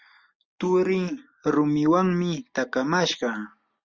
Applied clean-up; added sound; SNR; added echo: none; none; none; none.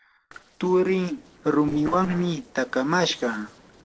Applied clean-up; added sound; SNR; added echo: neural separator model SepFormer DNS4.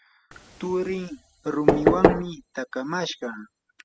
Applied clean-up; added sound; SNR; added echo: classical method spectral subtraction.